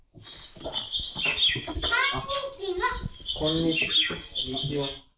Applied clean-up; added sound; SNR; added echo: neural mask model Resemble Enhance denoiser.